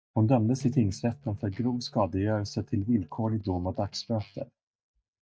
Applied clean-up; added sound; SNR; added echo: neural mask model DeepFilterNet 3.